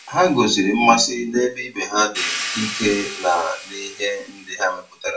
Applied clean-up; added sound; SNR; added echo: none; Hi-hat; 12 dB; reverberation time 0.2 s.